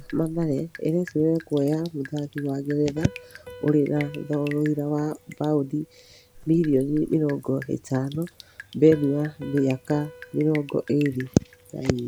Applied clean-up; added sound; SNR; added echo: none; Piano + Drip; 19 dB; none.